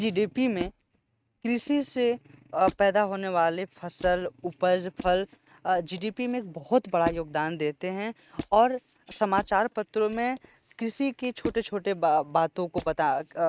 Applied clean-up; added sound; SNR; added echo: neural mask model RNNoise.